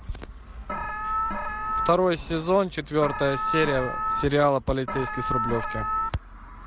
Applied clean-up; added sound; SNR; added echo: none; Alarm; 2 dB; none.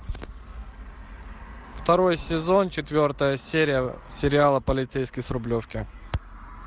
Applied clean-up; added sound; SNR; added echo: none; none; none; none.